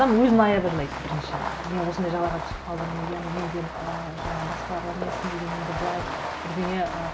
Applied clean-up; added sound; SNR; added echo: none; Fireworks; 6 dB; none.